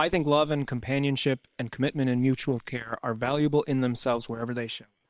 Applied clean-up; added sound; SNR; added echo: neural separator model SepFormer WHAM!.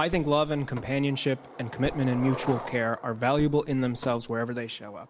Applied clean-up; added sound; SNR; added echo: none; Car + Skateboard; 14 dB; none.